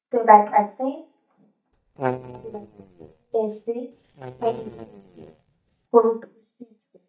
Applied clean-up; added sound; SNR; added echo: neural mask model DeepFilterNet 3.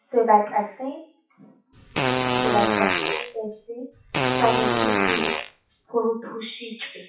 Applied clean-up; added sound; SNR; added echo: classical method WPE with log-MMSE.